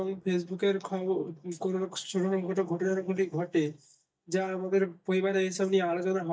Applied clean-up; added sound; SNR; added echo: neural mask model DeepFilterNet 3.